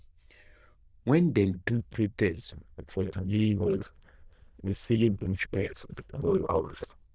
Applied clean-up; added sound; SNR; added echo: neural diffusion model UNIVERSE++.